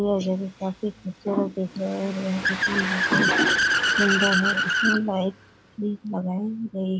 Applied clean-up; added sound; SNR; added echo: none; Accelerating, revving, vroom / Car; 0 dB; none.